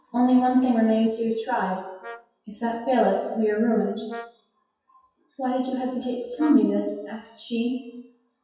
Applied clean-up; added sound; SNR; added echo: classical method WPE with log-MMSE.